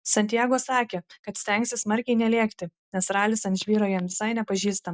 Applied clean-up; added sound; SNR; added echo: none; none; none; none.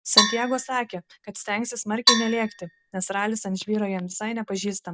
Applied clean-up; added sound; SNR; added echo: none; Percussion; -1 dB; none.